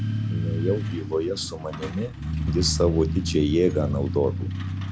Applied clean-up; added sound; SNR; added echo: none; Truck; 2 dB; none.